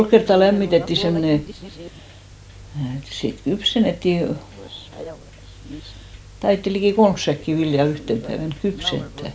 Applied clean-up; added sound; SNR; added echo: none; none; none; none.